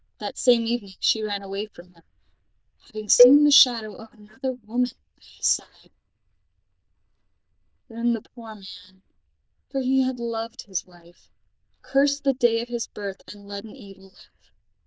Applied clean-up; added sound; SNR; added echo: neural diffusion model UNIVERSE++.